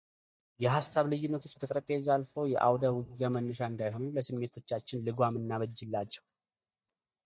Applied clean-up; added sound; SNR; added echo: neural mask model DeepFilterNet 3.